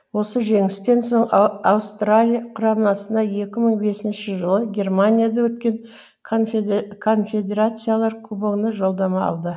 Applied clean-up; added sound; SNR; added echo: none; none; none; none.